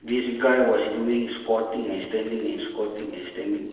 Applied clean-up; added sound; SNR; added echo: neural separator model SepFormer DNS4.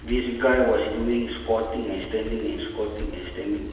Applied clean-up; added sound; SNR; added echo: none; Bicycle; 11 dB; reverberation time 1.0 s.